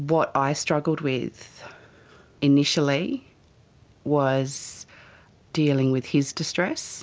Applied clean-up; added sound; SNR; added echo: none; none; none; none.